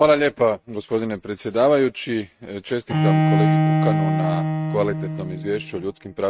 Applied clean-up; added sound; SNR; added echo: neural mask model RNNoise.